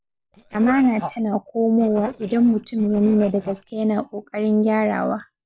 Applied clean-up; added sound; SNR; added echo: neural separator model SepFormer DNS4.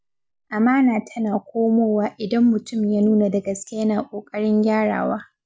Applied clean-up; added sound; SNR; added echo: none; none; none; none.